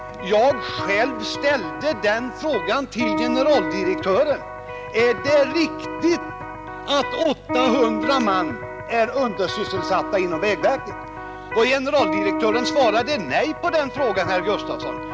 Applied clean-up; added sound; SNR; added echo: none; Electric guitar; 6 dB; none.